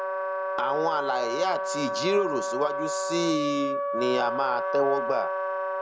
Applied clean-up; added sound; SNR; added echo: none; Wind instrument, woodwind instrument; 1 dB; none.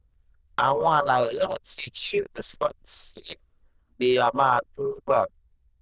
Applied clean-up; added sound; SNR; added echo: neural diffusion model UNIVERSE++.